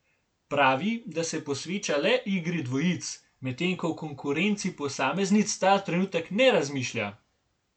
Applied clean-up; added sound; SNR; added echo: none; none; none; none.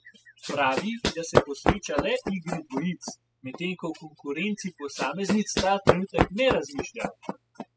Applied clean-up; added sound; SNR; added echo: classical method spectral subtraction.